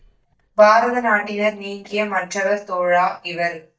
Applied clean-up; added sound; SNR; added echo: neural mask model DeepFilterNet 3.